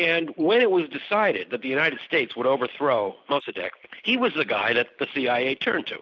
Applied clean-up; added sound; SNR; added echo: neural mask model Resemble Enhance denoiser.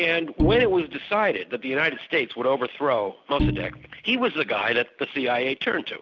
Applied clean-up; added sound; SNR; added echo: none; Bowed string instrument; 4 dB; none.